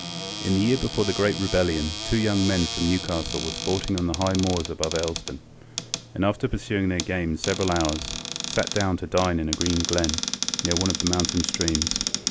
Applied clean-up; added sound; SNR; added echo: none; Cupboard open or close; 5 dB; none.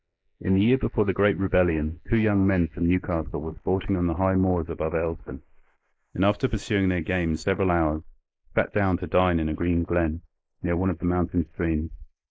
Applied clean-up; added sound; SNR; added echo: neural mask model Resemble Enhance denoiser.